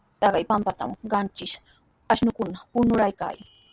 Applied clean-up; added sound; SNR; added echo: none; none; none; none.